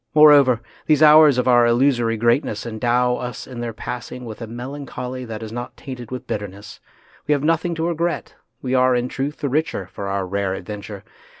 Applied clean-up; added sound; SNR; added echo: none; none; none; none.